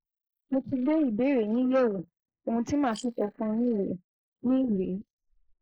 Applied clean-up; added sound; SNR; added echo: neural mask model Resemble Enhance denoiser.